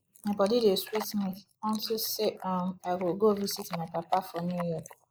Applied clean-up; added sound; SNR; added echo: neural mask model Resemble Enhance denoiser.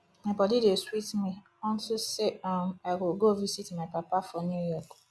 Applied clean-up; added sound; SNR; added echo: none; none; none; none.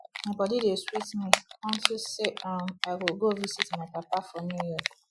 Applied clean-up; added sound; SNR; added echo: classical method Wiener filter.